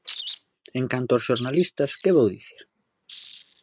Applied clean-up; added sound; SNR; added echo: neural mask model RNNoise.